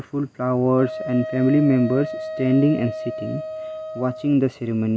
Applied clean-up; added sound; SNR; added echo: none; Wind instrument, woodwind instrument; 11 dB; none.